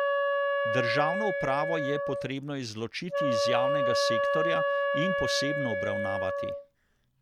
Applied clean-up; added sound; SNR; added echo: none; Wind instrument, woodwind instrument; -4 dB; none.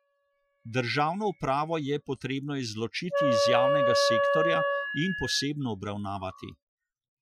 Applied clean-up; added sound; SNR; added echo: classical method Wiener filter.